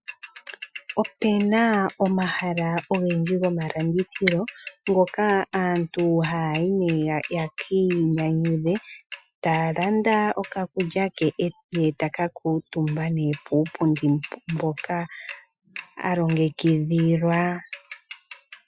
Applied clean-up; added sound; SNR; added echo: classical method Wiener filter.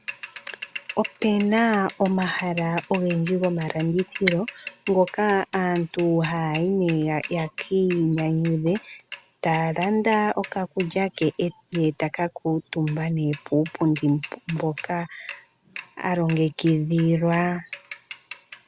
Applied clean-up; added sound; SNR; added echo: none; Mechanisms / Bicycle; 17 dB; none.